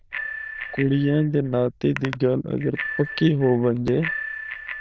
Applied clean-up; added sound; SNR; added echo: neural diffusion model UNIVERSE++.